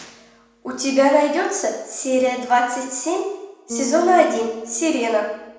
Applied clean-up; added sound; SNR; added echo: none; Bass guitar; 17 dB; reverberation time 0.8 s.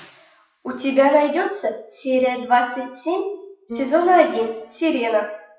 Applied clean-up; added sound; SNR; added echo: classical method WPE with log-MMSE.